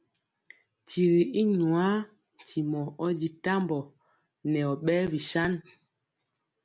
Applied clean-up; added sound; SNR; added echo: none; none; none; none.